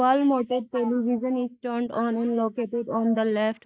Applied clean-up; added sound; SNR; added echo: neural mask model Resemble Enhance denoiser.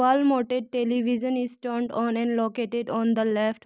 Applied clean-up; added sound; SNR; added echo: none; none; none; none.